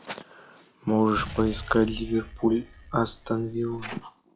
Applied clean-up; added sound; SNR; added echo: classical method log-MMSE.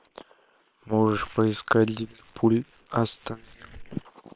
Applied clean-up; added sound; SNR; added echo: neural separator model SepFormer WHAM!.